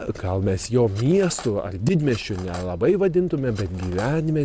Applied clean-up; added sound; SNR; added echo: none; Cutlery, silverware; 20 dB; none.